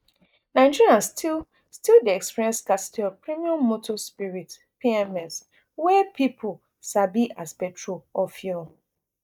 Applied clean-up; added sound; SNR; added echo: neural mask model DeepFilterNet 3.